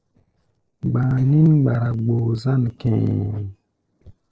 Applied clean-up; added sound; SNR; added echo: neural separator model SepFormer DNS4.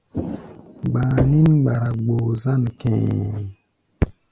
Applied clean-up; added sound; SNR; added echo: none; Knock; 12 dB; none.